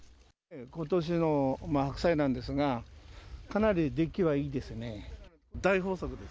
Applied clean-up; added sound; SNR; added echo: none; none; none; none.